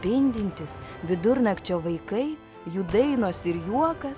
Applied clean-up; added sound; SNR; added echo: none; Gunshot, gunfire; 17 dB; none.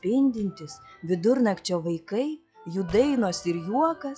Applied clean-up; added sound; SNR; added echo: classical method log-MMSE.